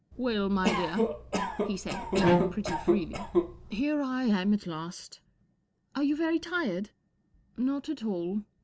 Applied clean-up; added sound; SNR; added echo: none; Bowed string instrument + Cough; -2 dB; none.